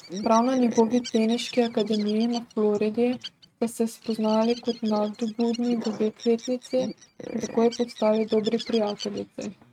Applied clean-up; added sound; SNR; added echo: neural mask model RNNoise.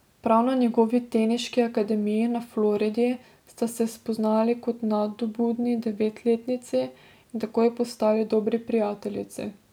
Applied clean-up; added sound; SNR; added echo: none; none; none; none.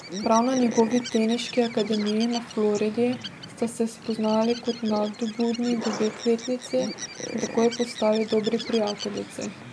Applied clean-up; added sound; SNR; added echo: none; Bird; 11 dB; none.